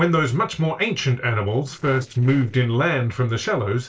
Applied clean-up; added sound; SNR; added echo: neural separator model SepFormer DNS4.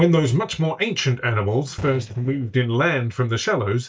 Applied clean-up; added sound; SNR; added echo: neural mask model DeepFilterNet 3.